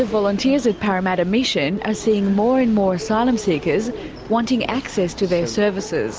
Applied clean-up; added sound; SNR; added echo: none; none; none; none.